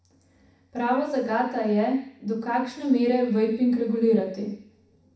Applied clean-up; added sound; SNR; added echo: none; none; none; reverberation time 0.7 s.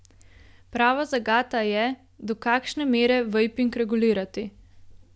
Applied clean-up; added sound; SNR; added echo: none; none; none; none.